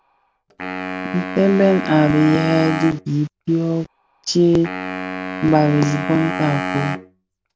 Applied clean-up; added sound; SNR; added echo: none; Wind instrument, woodwind instrument; 8 dB; none.